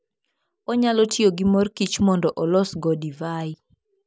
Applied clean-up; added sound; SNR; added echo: none; none; none; none.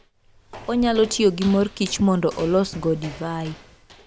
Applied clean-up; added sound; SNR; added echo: none; Walk, footsteps; 18 dB; none.